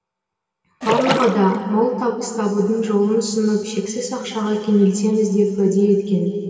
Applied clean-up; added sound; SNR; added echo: none; Splash, splatter; 5 dB; reverberation time 2.6 s.